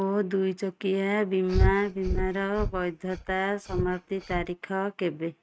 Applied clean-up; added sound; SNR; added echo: neural mask model RNNoise.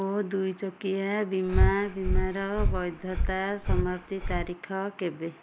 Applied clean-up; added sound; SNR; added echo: none; Breathing; -3 dB; none.